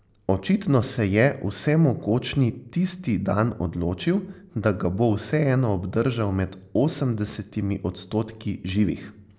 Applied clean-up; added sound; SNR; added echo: none; none; none; none.